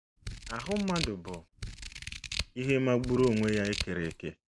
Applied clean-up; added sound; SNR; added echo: none; Scissors; 9 dB; none.